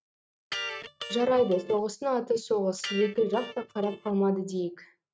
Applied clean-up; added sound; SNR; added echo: neural mask model RNNoise.